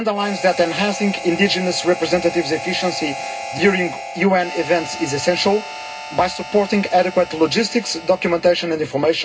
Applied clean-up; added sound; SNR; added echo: none; Harmonica; 12 dB; reverberation time 0.2 s.